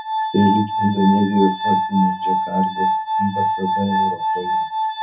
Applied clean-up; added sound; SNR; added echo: none; Glass; -1 dB; reverberation time 0.3 s.